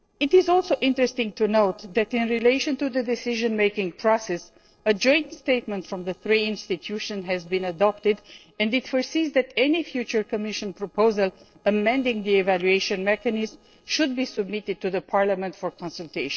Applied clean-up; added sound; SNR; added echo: neural separator model SepFormer DNS4.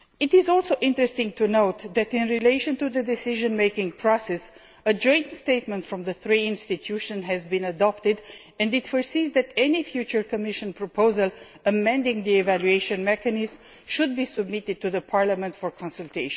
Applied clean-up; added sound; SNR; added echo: none; none; none; none.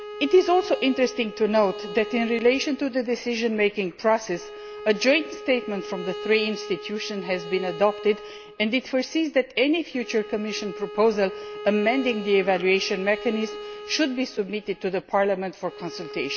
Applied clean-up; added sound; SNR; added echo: none; Bowed string instrument; 13 dB; none.